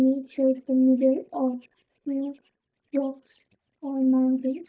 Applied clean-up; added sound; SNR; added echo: neural mask model DeepFilterNet 3.